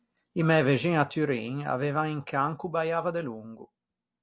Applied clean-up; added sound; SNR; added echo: none; Wind instrument, woodwind instrument; 18 dB; none.